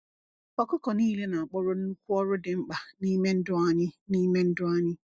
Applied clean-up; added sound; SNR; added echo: none; none; none; none.